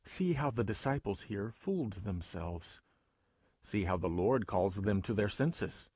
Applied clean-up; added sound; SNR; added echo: none; none; none; none.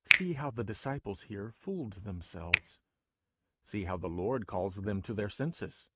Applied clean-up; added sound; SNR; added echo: neural mask model RNNoise.